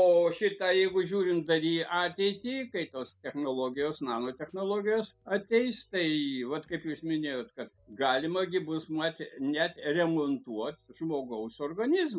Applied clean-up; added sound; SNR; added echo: none; none; none; none.